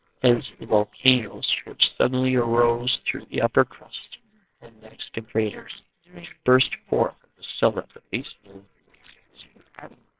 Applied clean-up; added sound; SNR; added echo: neural separator model SepFormer WHAMR!.